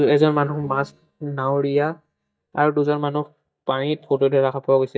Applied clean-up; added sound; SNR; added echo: neural mask model DeepFilterNet 3.